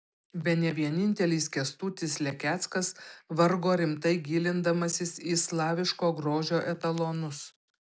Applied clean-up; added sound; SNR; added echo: none; none; none; none.